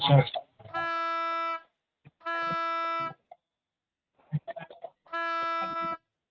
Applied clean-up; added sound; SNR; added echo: neural mask model RNNoise.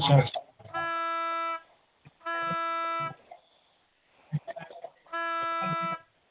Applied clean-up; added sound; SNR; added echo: none; Wind instrument, woodwind instrument; -1 dB; none.